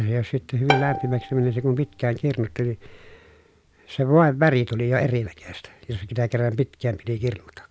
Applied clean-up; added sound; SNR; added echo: none; Bowed string instrument; 8 dB; none.